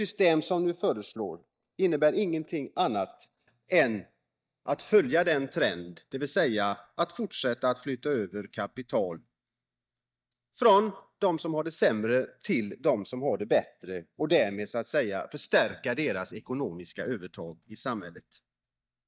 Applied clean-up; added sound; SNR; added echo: neural mask model DeepFilterNet 3.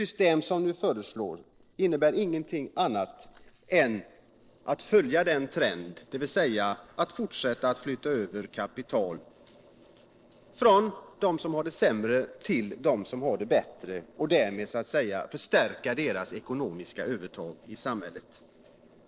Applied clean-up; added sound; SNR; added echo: neural separator model SepFormer DNS4.